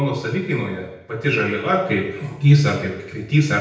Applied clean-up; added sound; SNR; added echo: none; none; none; reverberation time 0.8 s.